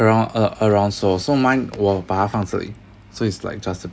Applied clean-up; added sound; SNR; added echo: none; none; none; none.